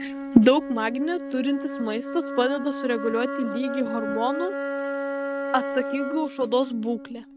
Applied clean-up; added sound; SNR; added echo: neural mask model RNNoise.